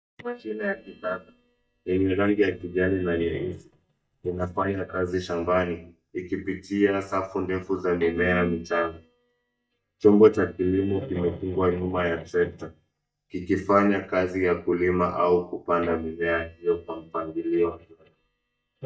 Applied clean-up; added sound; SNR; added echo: neural mask model DeepFilterNet 3.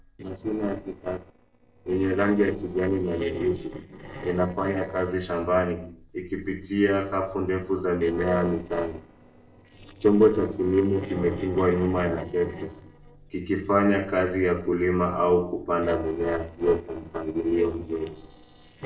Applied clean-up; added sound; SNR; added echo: neural separator model SepFormer DNS4.